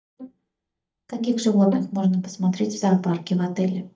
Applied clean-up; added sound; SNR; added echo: neural mask model DeepFilterNet 3.